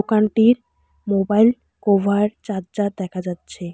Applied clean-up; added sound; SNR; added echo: none; none; none; none.